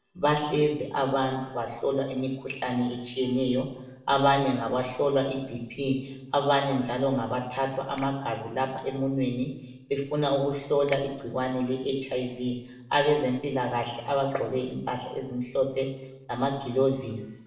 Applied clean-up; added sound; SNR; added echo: neural separator model SepFormer DNS4.